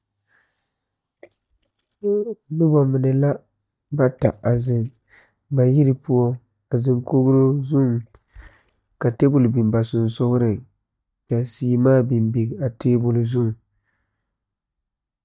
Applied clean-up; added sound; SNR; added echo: neural mask model DeepFilterNet 3.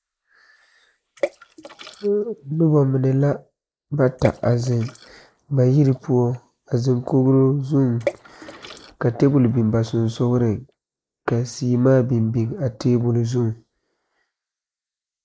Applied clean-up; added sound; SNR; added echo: neural mask model Resemble Enhance denoiser.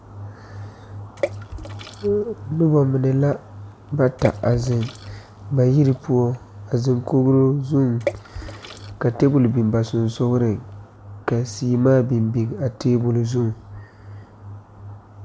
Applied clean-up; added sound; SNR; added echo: none; Water / Splash, splatter; 14 dB; none.